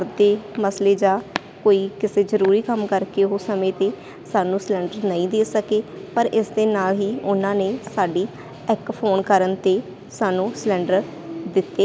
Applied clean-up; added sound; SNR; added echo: none; none; none; none.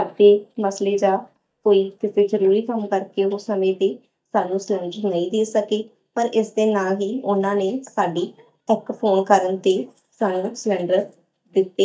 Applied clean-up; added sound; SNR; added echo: neural mask model DeepFilterNet 3.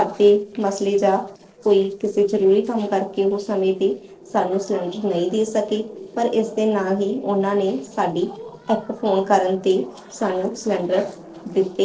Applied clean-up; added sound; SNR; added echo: neural separator model SepFormer DNS4.